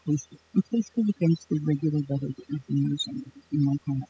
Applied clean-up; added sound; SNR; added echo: classical method spectral subtraction.